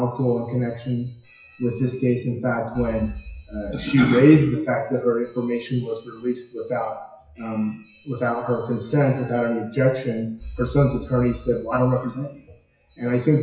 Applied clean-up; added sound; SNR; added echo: classical method WPE with log-MMSE.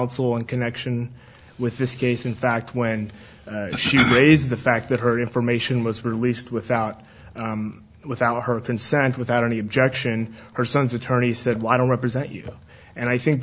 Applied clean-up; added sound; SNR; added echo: none; none; none; none.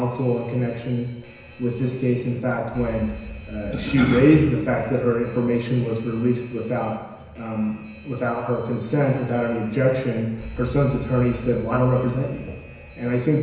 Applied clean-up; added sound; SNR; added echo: none; Alarm; 18 dB; reverberation time 1.0 s.